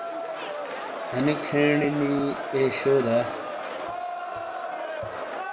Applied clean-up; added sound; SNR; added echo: none; Crowd; 5 dB; reverberation time 0.5 s.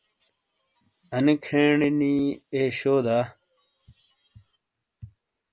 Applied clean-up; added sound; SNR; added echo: none; none; none; none.